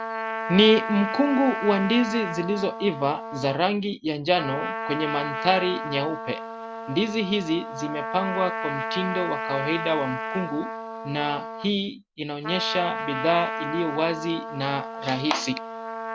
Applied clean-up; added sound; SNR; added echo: none; Trumpet; 6 dB; none.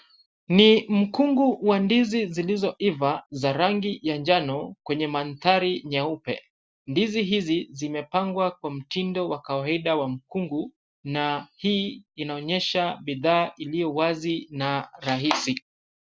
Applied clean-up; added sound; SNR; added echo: none; none; none; none.